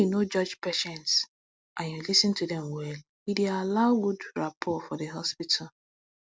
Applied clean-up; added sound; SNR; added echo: none; none; none; none.